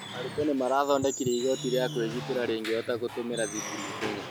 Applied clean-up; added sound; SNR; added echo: none; Squeak / Wood; 8 dB; none.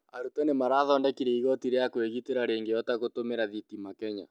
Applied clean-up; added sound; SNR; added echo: none; none; none; none.